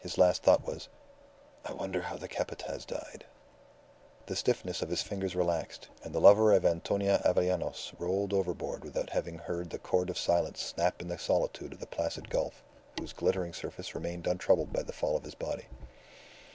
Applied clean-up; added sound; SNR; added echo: none; none; none; none.